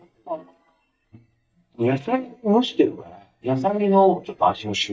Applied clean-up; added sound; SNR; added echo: neural mask model DeepFilterNet 3.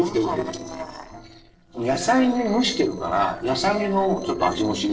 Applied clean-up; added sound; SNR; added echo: neural separator model SepFormer DNS4.